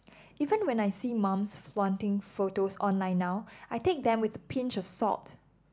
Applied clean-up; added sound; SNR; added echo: none; none; none; none.